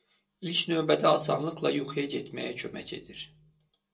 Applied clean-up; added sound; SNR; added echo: none; none; none; reverberation time 0.2 s.